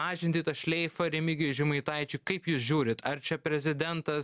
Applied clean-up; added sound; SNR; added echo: none; none; none; none.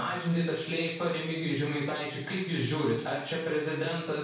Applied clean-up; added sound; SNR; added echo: none; none; none; reverberation time 0.7 s.